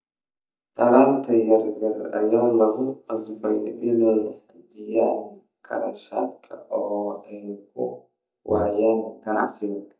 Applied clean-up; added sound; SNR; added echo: neural mask model DeepFilterNet 3.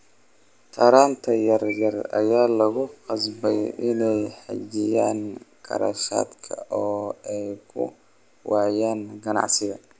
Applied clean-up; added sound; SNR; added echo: none; none; none; none.